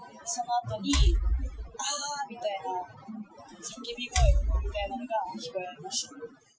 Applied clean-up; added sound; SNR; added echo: classical method Wiener filter.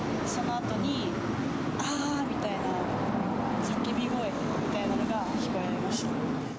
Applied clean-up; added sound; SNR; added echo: none; none; none; none.